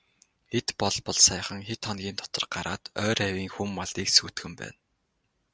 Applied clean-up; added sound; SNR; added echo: none; none; none; none.